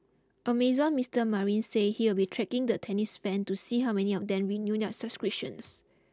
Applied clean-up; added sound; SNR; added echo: none; none; none; none.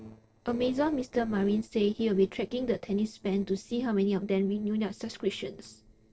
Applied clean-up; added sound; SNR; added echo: neural separator model SepFormer DNS4.